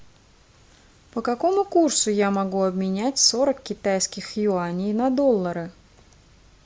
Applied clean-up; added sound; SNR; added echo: none; none; none; none.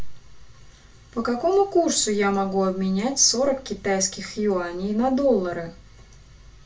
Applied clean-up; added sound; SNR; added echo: none; none; none; reverberation time 0.2 s.